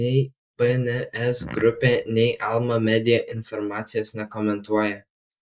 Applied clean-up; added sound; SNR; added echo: neural mask model Resemble Enhance denoiser.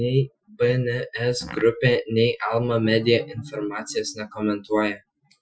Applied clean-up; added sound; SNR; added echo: classical method Wiener filter.